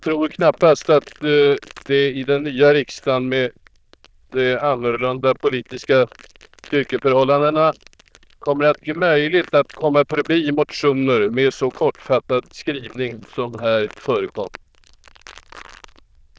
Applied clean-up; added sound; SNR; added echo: neural diffusion model UNIVERSE++.